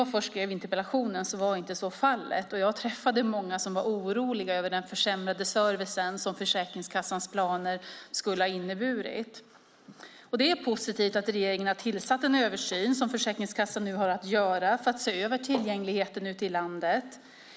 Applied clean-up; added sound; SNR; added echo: none; none; none; none.